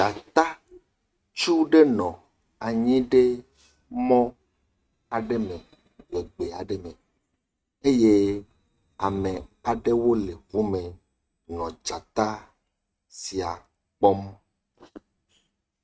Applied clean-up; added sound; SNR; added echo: neural mask model RNNoise.